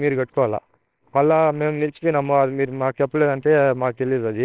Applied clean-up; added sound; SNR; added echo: neural separator model SepFormer WHAMR!.